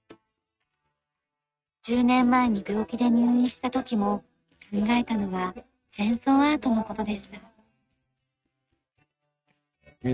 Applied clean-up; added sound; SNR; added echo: neural mask model RNNoise.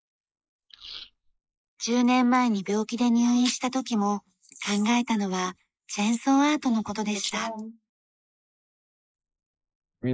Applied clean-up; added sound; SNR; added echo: neural mask model Resemble Enhance denoiser.